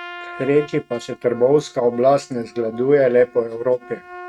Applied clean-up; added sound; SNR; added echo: neural mask model RNNoise.